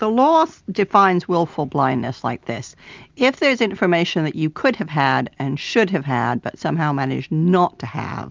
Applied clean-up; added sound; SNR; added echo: none; none; none; none.